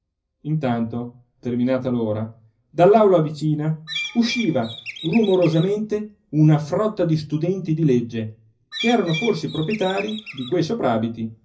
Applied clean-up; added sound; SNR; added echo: none; Bird; 11 dB; reverberation time 0.4 s.